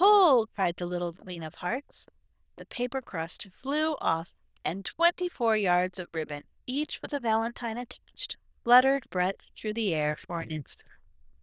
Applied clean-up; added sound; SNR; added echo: neural diffusion model UNIVERSE++.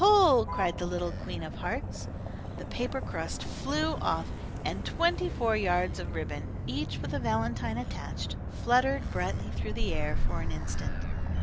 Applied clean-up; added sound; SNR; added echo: none; Motor vehicle (road); 1 dB; none.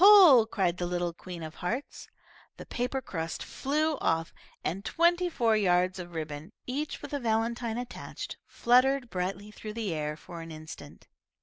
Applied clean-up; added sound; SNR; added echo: none; none; none; none.